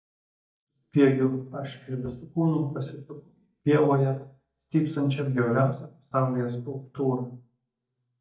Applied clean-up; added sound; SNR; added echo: neural mask model DeepFilterNet 3.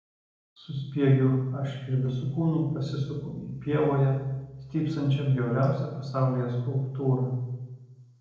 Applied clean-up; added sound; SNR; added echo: neural separator model SepFormer DNS4.